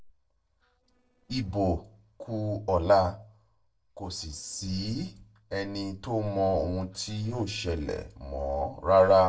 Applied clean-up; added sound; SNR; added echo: neural separator model SepFormer DNS4.